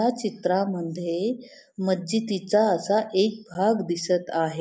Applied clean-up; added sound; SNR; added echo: none; none; none; none.